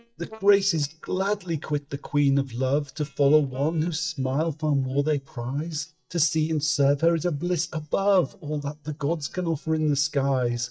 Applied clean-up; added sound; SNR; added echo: neural mask model DeepFilterNet 3.